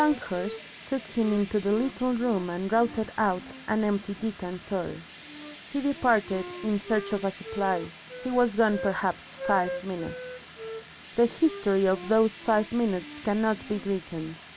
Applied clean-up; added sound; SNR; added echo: none; Wind instrument, woodwind instrument + Fire; 12 dB; none.